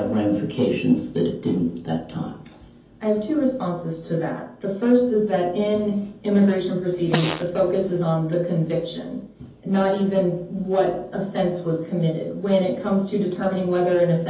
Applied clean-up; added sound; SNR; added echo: none; Fart; 8 dB; reverberation time 0.5 s.